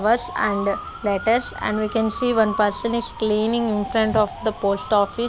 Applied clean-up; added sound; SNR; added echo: none; Motor vehicle (road) / Siren; 12 dB; none.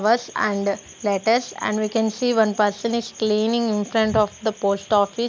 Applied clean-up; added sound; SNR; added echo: none; none; none; none.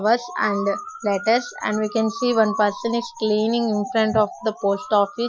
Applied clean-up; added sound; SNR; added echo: classical method Wiener filter.